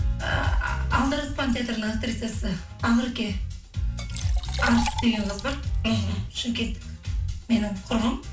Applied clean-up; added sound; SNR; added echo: none; Liquid; 12 dB; reverberation time 0.3 s.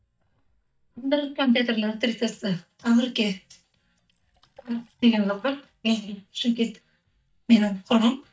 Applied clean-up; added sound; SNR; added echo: neural mask model DeepFilterNet 3.